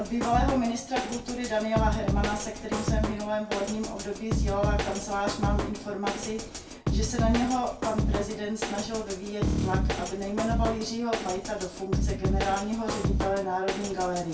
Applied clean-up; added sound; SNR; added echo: none; Drum kit; 0 dB; reverberation time 0.2 s.